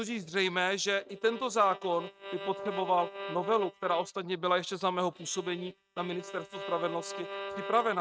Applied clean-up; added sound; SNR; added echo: neural mask model RNNoise.